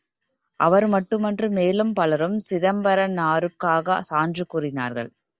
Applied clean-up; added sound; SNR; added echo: none; none; none; none.